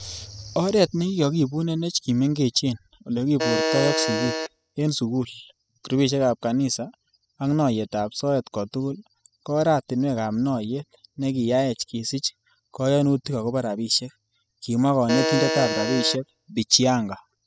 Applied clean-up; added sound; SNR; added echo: classical method spectral subtraction.